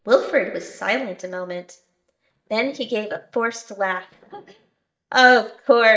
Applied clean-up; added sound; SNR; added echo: neural mask model DeepFilterNet 3.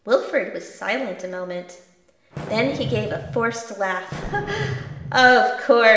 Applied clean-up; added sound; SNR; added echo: none; Fireworks; 10 dB; reverberation time 0.9 s.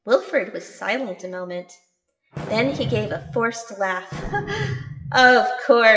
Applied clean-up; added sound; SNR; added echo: classical method WPE with log-MMSE.